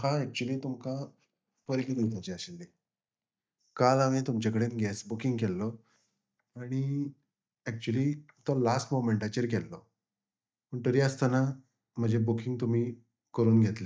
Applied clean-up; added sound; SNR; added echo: neural mask model DeepFilterNet 3.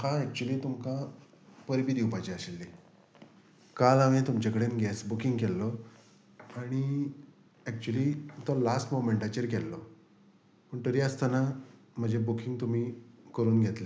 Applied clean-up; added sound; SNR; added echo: none; none; none; none.